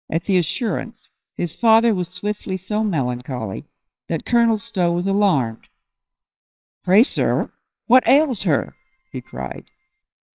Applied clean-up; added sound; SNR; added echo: neural separator model SepFormer WHAMR!.